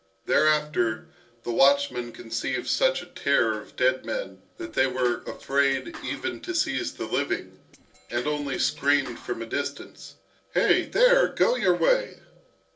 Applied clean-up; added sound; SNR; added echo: neural separator model SepFormer DNS4.